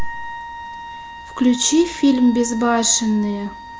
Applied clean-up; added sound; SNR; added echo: none; Wind instrument, woodwind instrument; 15 dB; none.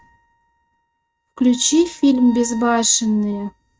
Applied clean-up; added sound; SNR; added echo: neural mask model RNNoise.